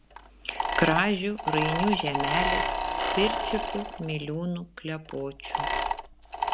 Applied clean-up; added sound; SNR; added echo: none; Mechanisms; 0 dB; none.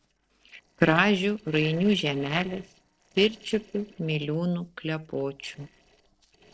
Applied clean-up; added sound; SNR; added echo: neural separator model SepFormer DNS4.